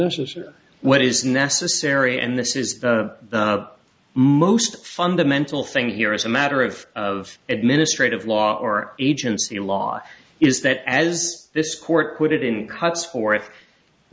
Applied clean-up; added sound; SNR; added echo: none; none; none; none.